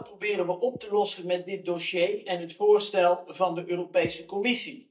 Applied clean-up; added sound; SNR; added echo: neural mask model DeepFilterNet 3.